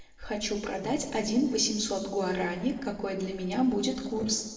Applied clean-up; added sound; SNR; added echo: neural separator model SepFormer DNS4.